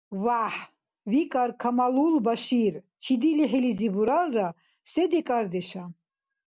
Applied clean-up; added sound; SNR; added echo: none; none; none; none.